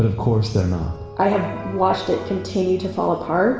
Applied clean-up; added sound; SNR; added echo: none; Electric guitar; 14 dB; reverberation time 0.9 s.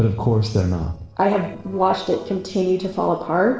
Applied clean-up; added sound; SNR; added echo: neural separator model SepFormer DNS4.